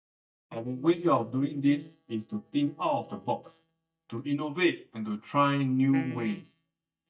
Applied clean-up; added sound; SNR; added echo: neural mask model DeepFilterNet 3.